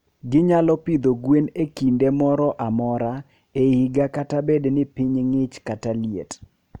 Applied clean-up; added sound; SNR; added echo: none; none; none; none.